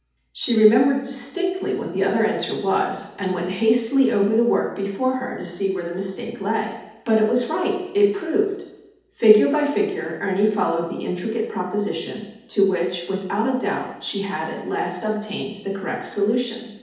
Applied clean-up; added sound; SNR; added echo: none; none; none; reverberation time 0.8 s.